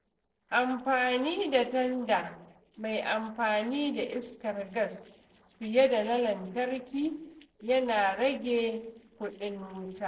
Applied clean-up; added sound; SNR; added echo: neural separator model SepFormer DNS4.